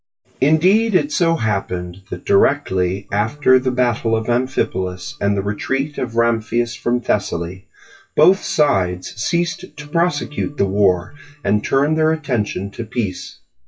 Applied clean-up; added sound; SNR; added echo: classical method WPE with log-MMSE.